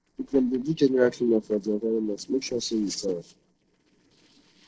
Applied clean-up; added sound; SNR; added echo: neural separator model SepFormer DNS4.